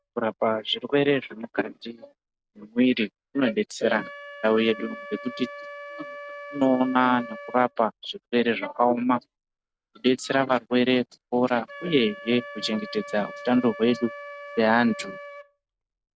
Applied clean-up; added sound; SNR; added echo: none; Wind instrument, woodwind instrument; 17 dB; none.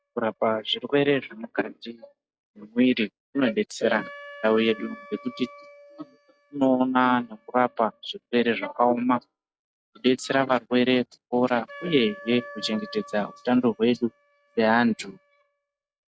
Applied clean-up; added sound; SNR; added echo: classical method log-MMSE.